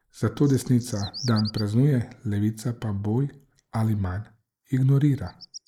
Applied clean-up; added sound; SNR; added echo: neural mask model Resemble Enhance denoiser.